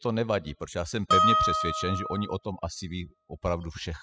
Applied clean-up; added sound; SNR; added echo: classical method spectral subtraction.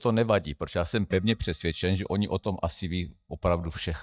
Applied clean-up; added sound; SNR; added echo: neural mask model DeepFilterNet 3.